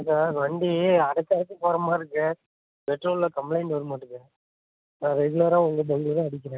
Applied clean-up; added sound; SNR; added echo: none; none; none; none.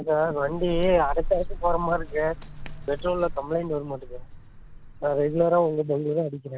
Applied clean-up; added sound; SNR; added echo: none; Bird; 8 dB; none.